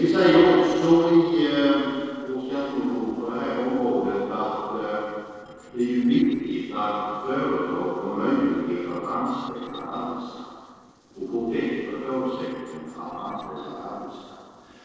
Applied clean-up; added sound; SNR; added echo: neural separator model SepFormer DNS4.